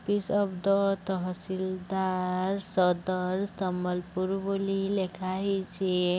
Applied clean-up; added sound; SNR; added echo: none; none; none; none.